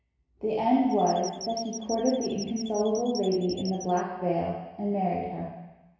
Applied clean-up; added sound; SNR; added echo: none; Squeak / Chirp, tweet; 14 dB; reverberation time 1.1 s.